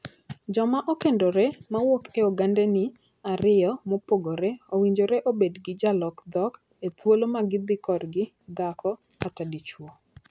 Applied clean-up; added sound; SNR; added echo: none; none; none; none.